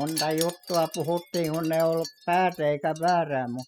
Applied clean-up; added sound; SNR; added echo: classical method spectral subtraction.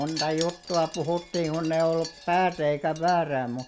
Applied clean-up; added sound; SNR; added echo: none; Wind chime; 14 dB; none.